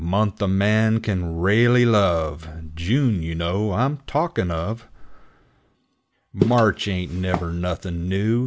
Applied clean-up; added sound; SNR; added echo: none; Walk, footsteps; 7 dB; none.